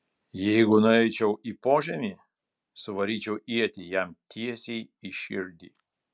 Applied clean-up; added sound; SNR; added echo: none; none; none; none.